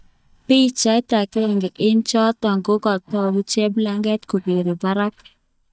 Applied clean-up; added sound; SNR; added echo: neural mask model DeepFilterNet 3.